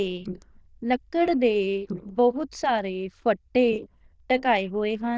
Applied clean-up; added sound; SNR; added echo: neural diffusion model UNIVERSE++.